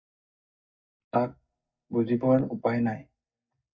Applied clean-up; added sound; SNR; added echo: neural mask model DeepFilterNet 3.